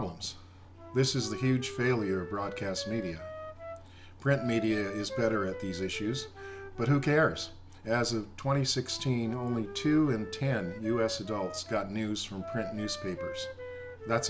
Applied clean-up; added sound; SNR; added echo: none; Wind instrument, woodwind instrument; 12 dB; none.